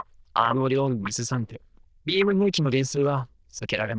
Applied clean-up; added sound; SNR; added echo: neural diffusion model UNIVERSE++.